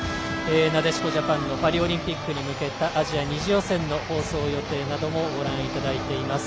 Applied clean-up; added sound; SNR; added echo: none; Bowed string instrument; 11 dB; none.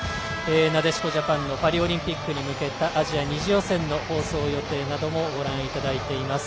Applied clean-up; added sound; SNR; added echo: none; none; none; none.